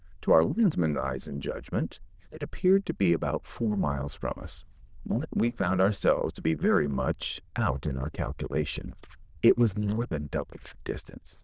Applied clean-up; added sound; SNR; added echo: neural diffusion model UNIVERSE++.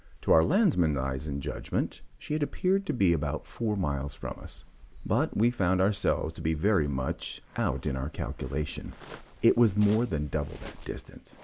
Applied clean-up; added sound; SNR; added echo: none; Waves, surf; 19 dB; none.